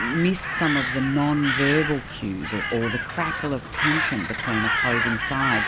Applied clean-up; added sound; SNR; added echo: none; Crow; 1 dB; none.